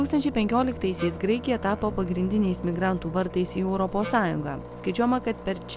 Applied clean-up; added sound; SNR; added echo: none; Wind instrument, woodwind instrument + Engine; 15 dB; none.